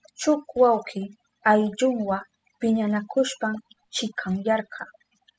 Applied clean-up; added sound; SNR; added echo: classical method spectral subtraction.